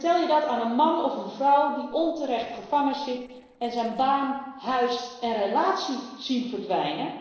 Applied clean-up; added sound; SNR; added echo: neural separator model SepFormer DNS4.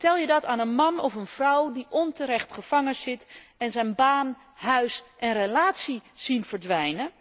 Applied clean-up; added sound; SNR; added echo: none; none; none; none.